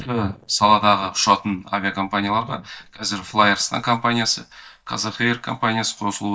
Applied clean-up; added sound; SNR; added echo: neural mask model DeepFilterNet 3.